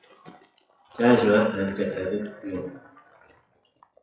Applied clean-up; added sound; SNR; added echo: classical method WPE with log-MMSE.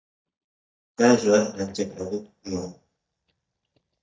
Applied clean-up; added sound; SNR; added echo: neural mask model DeepFilterNet 3.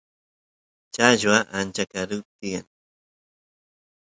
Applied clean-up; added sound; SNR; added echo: none; none; none; none.